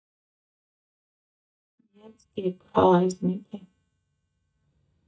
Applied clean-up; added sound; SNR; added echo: neural mask model DeepFilterNet 3.